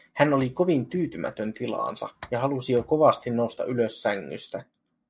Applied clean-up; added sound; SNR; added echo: neural mask model DeepFilterNet 3.